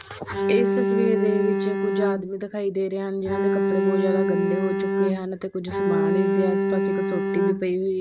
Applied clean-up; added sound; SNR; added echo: neural mask model RNNoise.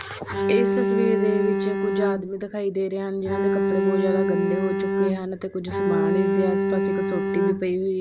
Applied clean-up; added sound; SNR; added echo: none; Bowed string instrument; -4 dB; none.